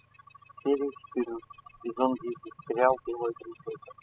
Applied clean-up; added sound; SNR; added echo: classical method spectral subtraction.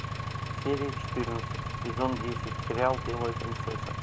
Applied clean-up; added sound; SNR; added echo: none; Engine; 0 dB; none.